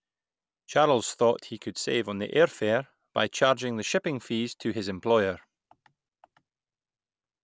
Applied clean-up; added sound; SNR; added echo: none; none; none; none.